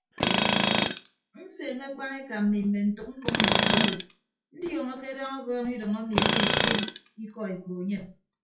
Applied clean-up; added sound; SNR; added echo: classical method WPE with log-MMSE.